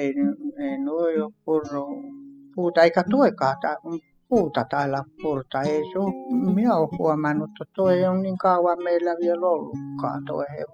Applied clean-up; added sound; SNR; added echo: classical method spectral subtraction.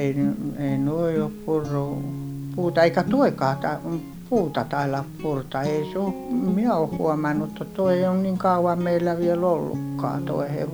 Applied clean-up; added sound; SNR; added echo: none; Guitar; 9 dB; none.